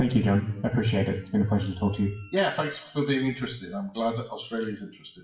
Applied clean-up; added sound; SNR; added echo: classical method WPE with log-MMSE.